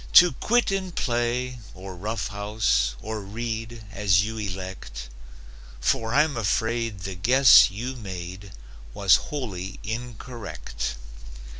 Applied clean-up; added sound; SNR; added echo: none; none; none; none.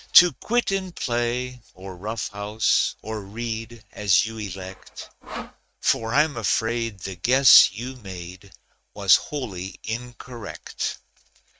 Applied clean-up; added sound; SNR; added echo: neural mask model RNNoise.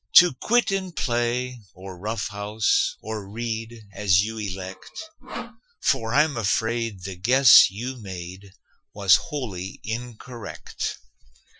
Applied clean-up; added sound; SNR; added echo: classical method Wiener filter.